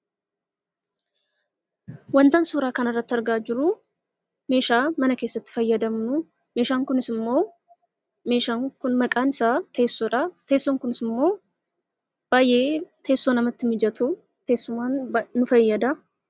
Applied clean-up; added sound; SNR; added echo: none; none; none; none.